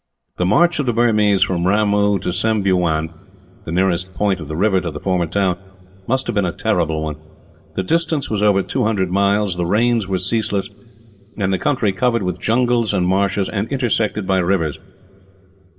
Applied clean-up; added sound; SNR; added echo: none; none; none; reverberation time 2.4 s.